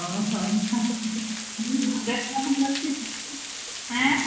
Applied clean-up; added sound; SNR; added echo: none; Water; 8 dB; reverberation time 0.7 s.